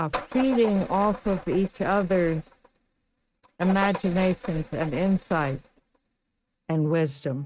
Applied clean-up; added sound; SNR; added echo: neural mask model RNNoise.